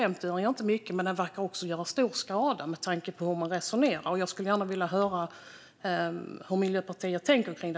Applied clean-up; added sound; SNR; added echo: none; none; none; none.